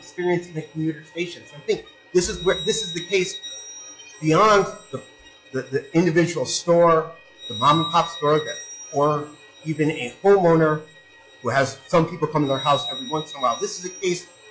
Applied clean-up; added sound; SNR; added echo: classical method log-MMSE.